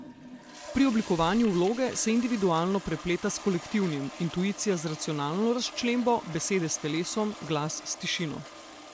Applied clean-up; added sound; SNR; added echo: none; Toilet flush; 15 dB; none.